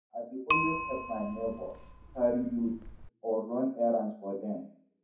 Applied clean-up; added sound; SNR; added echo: none; Bicycle; -5 dB; reverberation time 0.6 s.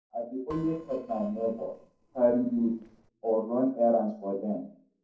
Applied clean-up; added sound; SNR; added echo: neural separator model SepFormer DNS4.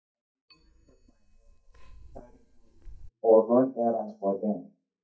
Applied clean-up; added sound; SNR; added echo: neural mask model DeepFilterNet 3.